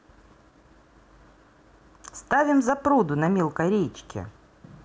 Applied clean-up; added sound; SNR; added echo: none; none; none; none.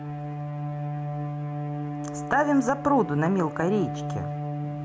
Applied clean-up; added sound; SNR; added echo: none; Bowed string instrument; 4 dB; none.